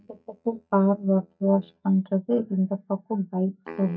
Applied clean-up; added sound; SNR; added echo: neural mask model DeepFilterNet 3.